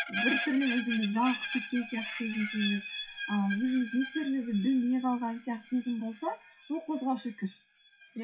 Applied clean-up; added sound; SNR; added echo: classical method WPE with log-MMSE.